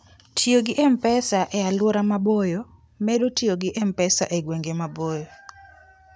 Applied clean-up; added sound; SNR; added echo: none; none; none; none.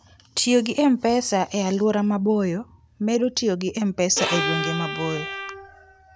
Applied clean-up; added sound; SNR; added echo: none; Bowed string instrument; 5 dB; none.